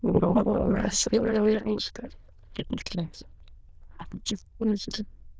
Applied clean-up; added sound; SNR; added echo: neural diffusion model UNIVERSE++.